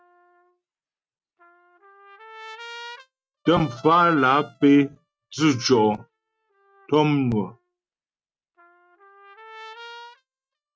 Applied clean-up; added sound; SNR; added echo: neural mask model RNNoise.